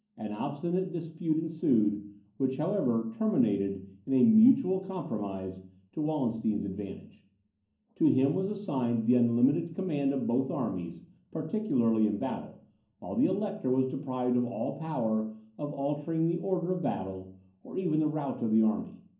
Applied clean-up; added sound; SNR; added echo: none; none; none; reverberation time 0.6 s.